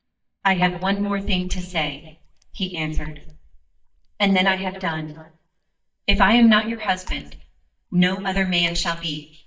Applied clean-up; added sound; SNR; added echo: neural mask model DeepFilterNet 3.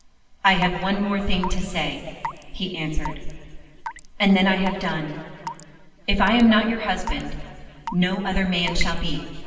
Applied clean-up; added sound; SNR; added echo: none; Raindrop / Drip / Water tap, faucet; 15 dB; reverberation time 2.3 s.